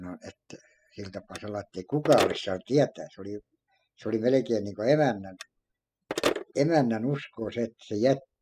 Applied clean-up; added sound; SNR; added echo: classical method spectral subtraction.